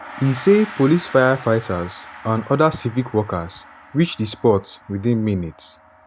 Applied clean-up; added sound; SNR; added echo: none; Gong; 19 dB; none.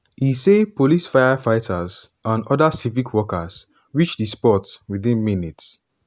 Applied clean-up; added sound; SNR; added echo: none; none; none; none.